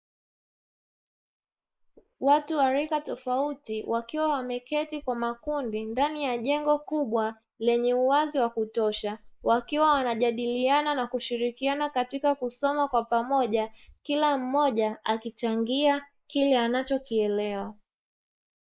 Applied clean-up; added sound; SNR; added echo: neural mask model Resemble Enhance denoiser.